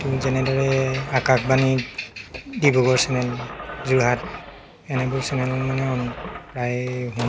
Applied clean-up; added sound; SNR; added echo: none; Engine starting / Car + Slam; 11 dB; none.